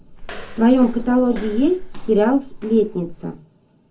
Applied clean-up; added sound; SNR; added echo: none; Walk, footsteps; 11 dB; reverberation time 0.4 s.